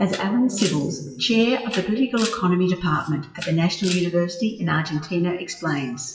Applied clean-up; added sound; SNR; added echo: classical method WPE with log-MMSE.